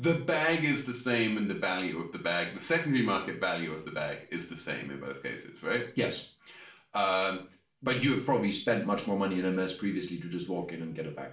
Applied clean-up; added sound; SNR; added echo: none; none; none; reverberation time 0.4 s.